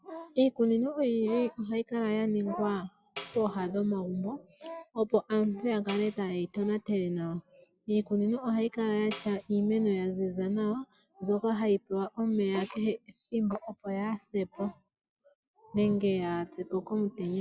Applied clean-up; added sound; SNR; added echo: none; Tambourine; 1 dB; none.